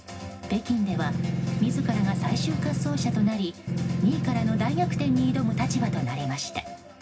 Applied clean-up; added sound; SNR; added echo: none; Engine; -1 dB; reverberation time 0.4 s.